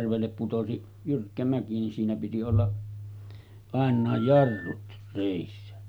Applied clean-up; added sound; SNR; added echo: none; Telephone; 15 dB; none.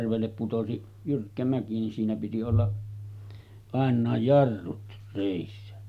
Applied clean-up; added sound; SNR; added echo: none; none; none; none.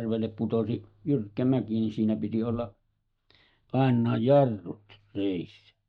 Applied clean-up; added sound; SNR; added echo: neural mask model DeepFilterNet 3.